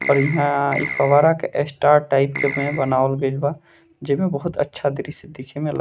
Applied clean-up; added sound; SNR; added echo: neural mask model RNNoise.